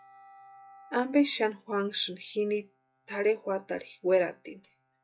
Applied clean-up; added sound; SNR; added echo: classical method log-MMSE.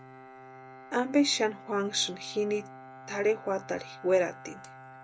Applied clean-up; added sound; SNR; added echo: none; Bowed string instrument; 17 dB; none.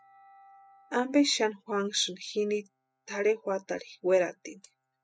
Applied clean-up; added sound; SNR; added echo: classical method spectral subtraction.